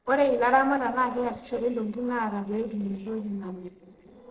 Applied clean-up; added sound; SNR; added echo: neural separator model SepFormer DNS4.